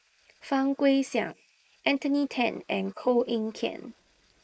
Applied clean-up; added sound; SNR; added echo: neural mask model Resemble Enhance denoiser.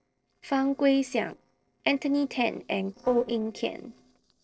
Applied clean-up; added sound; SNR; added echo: neural separator model SepFormer DNS4.